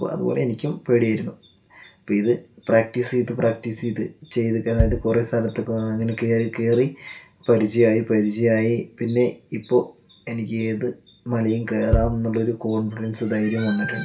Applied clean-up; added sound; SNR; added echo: none; Bass drum; 6 dB; reverberation time 0.3 s.